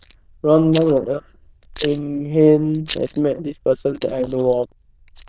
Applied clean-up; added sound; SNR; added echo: neural diffusion model UNIVERSE++.